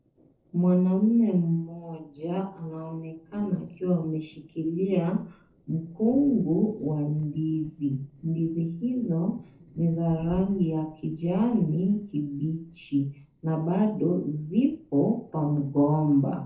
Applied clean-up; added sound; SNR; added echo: neural separator model SepFormer DNS4.